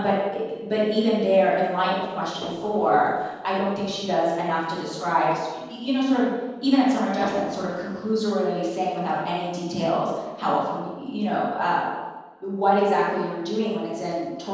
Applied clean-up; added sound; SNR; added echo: neural separator model SepFormer DNS4.